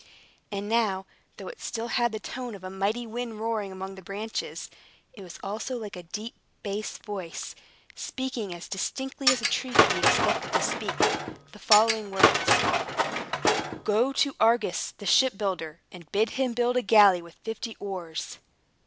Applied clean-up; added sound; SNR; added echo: none; Tools; -4 dB; none.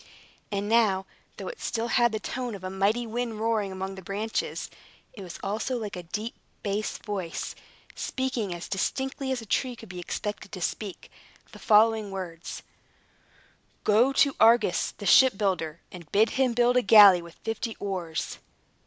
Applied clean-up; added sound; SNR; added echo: none; none; none; none.